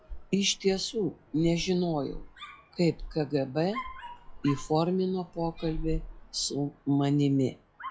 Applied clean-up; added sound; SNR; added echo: classical method log-MMSE.